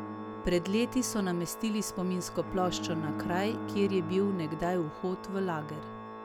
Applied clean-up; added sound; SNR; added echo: none; Bowed string instrument + Organ; 7 dB; none.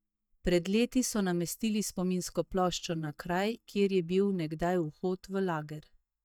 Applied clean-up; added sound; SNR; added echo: neural mask model DeepFilterNet 3.